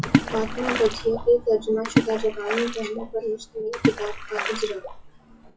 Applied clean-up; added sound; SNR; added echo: classical method WPE with log-MMSE.